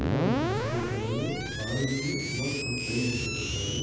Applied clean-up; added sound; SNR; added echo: none; Screech; 2 dB; reverberation time 1.2 s.